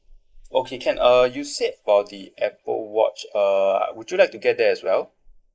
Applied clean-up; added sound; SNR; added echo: neural mask model Resemble Enhance denoiser.